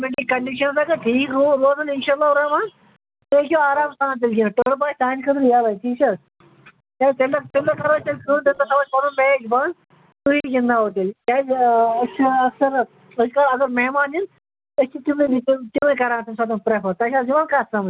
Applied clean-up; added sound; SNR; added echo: none; none; none; none.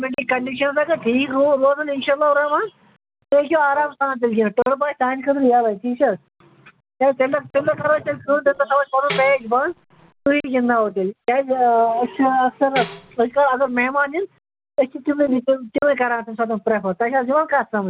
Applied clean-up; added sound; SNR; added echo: none; Tambourine; 14 dB; none.